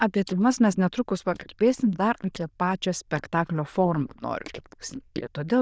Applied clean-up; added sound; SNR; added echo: neural diffusion model UNIVERSE++.